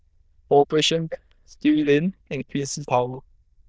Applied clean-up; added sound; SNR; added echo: neural diffusion model UNIVERSE++.